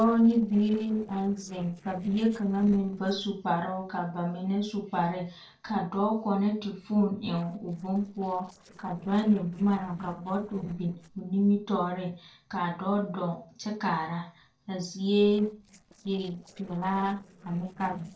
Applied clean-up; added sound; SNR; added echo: neural separator model SepFormer DNS4.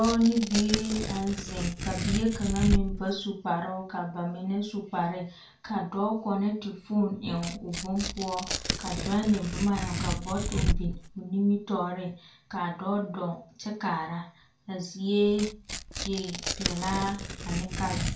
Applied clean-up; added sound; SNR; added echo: none; Tearing; 5 dB; reverberation time 0.3 s.